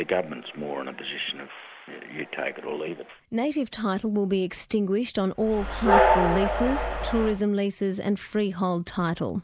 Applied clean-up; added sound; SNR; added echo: none; Train; -3 dB; none.